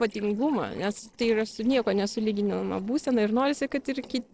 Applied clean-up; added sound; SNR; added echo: neural separator model SepFormer DNS4.